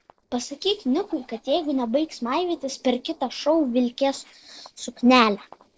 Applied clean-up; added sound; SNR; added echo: neural separator model SepFormer DNS4.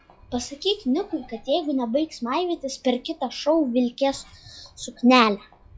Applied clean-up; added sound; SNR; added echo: classical method log-MMSE.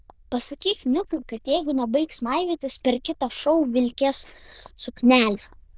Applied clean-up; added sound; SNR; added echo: neural diffusion model UNIVERSE++.